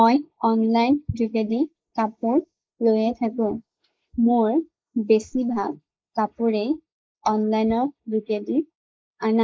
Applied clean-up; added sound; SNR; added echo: neural mask model Resemble Enhance denoiser.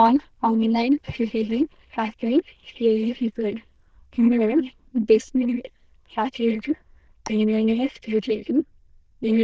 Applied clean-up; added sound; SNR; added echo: neural diffusion model UNIVERSE++.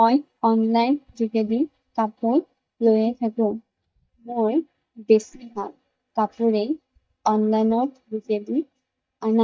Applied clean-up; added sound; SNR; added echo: neural mask model DeepFilterNet 3.